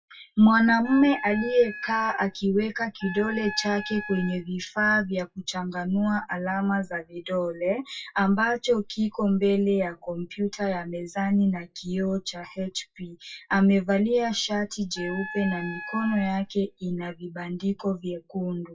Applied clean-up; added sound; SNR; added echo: classical method WPE with log-MMSE.